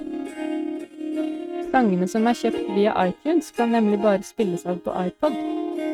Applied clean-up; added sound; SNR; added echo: neural mask model RNNoise.